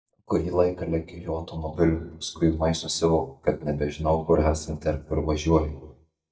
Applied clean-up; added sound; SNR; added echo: neural mask model DeepFilterNet 3.